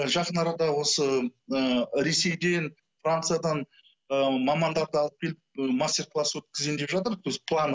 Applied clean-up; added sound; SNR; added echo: none; none; none; none.